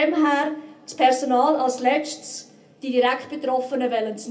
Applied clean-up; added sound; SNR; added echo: none; none; none; reverberation time 0.3 s.